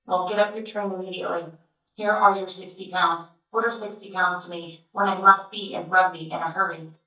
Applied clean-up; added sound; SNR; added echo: neural mask model DeepFilterNet 3.